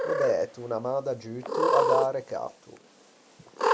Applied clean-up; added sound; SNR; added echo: none; Cat; -2 dB; none.